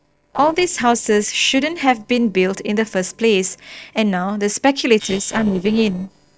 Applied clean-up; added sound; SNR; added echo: neural separator model SepFormer DNS4.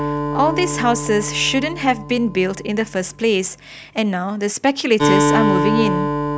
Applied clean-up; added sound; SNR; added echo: none; Acoustic guitar; 2 dB; none.